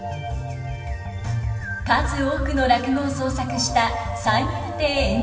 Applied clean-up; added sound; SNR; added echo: none; Domestic sounds, home sounds; 13 dB; reverberation time 2.1 s.